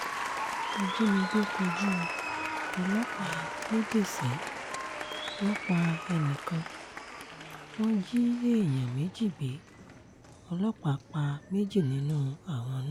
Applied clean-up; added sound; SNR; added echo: none; Applause; 7 dB; none.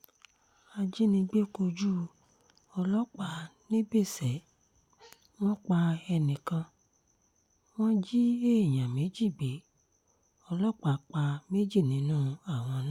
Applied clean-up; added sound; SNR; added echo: none; none; none; none.